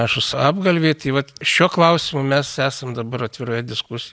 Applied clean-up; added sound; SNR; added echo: none; none; none; none.